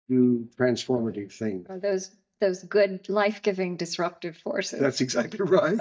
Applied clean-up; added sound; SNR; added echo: neural mask model DeepFilterNet 3.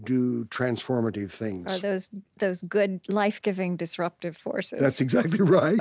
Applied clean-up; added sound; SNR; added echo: none; none; none; none.